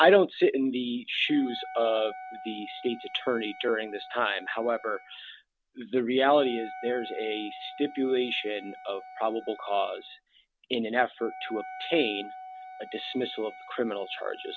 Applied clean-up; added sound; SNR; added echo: none; Wind instrument, woodwind instrument; 16 dB; none.